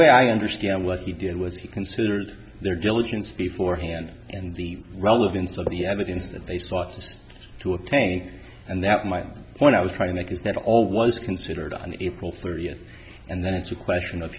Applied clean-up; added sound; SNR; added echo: none; none; none; none.